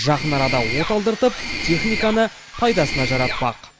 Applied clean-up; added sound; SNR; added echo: none; Mechanisms; 5 dB; none.